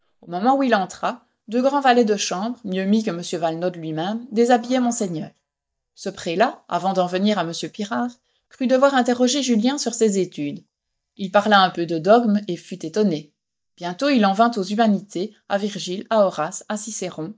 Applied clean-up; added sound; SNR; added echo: neural mask model DeepFilterNet 3.